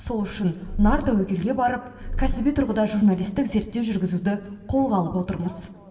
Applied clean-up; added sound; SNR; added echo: none; Purr; 5 dB; reverberation time 2.6 s.